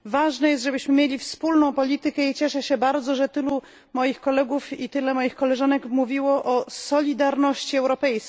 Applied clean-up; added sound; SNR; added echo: none; none; none; none.